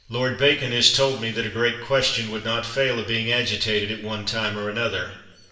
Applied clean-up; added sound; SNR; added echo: none; none; none; reverberation time 1.0 s.